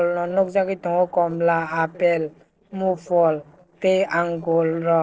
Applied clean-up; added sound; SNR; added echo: neural separator model SepFormer DNS4.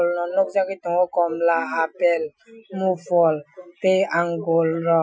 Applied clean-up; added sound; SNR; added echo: classical method Wiener filter.